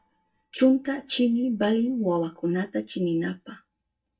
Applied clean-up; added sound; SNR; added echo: neural mask model DeepFilterNet 3.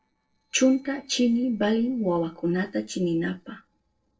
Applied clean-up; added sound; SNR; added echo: neural separator model SepFormer DNS4.